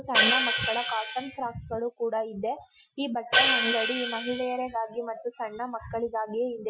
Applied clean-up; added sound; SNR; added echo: classical method Wiener filter.